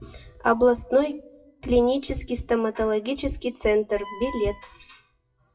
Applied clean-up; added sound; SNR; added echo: classical method WPE with log-MMSE.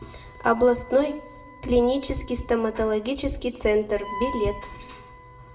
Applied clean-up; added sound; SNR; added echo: none; Wind instrument, woodwind instrument; 16 dB; reverberation time 0.7 s.